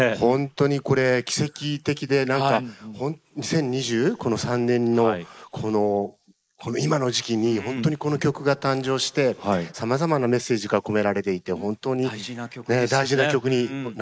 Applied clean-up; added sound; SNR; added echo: neural mask model Resemble Enhance denoiser.